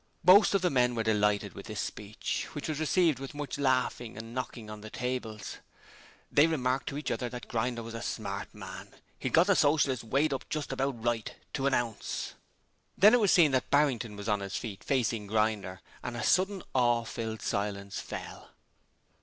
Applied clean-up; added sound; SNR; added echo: none; none; none; none.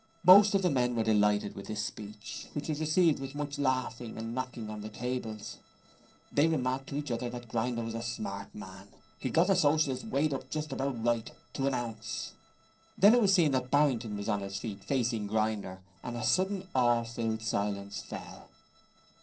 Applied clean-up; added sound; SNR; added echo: neural separator model SepFormer DNS4.